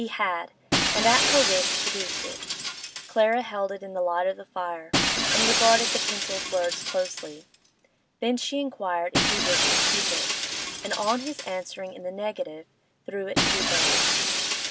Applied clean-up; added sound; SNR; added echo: none; Shatter; -2 dB; none.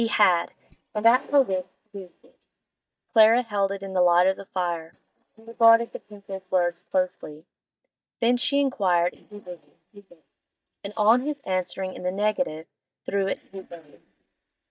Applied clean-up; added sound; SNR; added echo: neural mask model DeepFilterNet 3.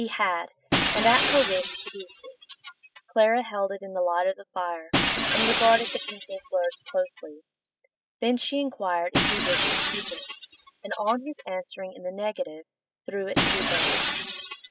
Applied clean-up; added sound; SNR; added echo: classical method spectral subtraction.